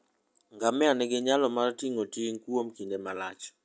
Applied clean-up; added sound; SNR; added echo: none; none; none; none.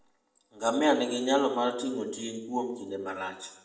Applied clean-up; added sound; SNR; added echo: none; none; none; reverberation time 0.7 s.